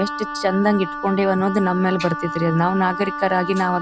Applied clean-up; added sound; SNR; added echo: none; Wind instrument, woodwind instrument; 8 dB; none.